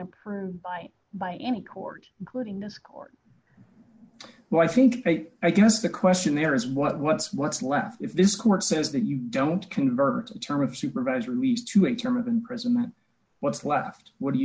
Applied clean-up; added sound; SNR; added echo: none; none; none; none.